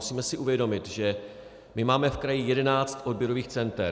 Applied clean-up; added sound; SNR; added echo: none; none; none; none.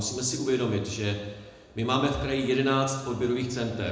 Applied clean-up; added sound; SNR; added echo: none; none; none; reverberation time 0.9 s.